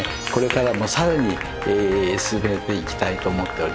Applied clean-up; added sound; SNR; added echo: none; Applause; 12 dB; none.